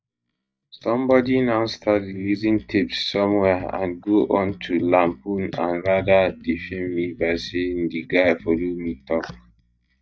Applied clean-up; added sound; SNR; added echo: neural mask model DeepFilterNet 3.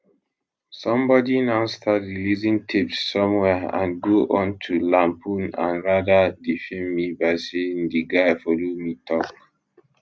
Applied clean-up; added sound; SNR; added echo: none; none; none; none.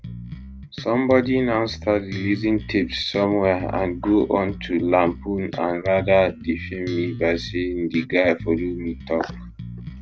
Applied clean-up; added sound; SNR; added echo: none; Bass guitar; 13 dB; none.